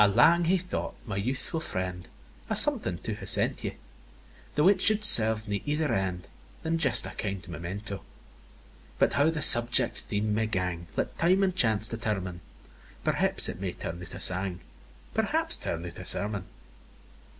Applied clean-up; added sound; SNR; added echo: none; none; none; none.